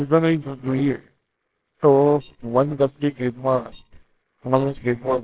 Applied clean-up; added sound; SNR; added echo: neural separator model SepFormer WHAMR!.